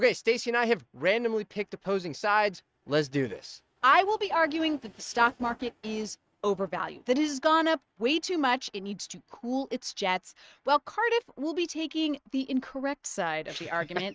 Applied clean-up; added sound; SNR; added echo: neural mask model RNNoise.